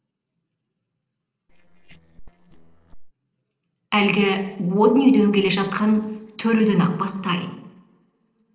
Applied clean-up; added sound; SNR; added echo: neural separator model SepFormer DNS4.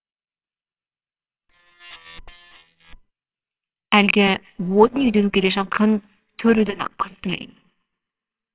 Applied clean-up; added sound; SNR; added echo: neural separator model SepFormer WHAMR!.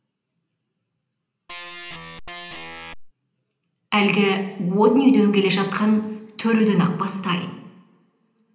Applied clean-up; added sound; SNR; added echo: none; Organ; 14 dB; reverberation time 0.8 s.